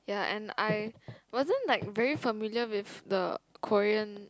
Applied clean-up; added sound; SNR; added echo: none; none; none; none.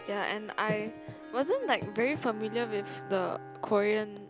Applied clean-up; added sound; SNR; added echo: none; Bowed string instrument + Harp; 14 dB; none.